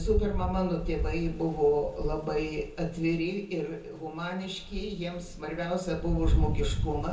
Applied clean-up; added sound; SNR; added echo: none; Rain; 2 dB; reverberation time 0.6 s.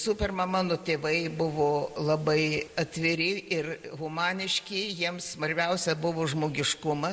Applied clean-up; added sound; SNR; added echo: none; none; none; none.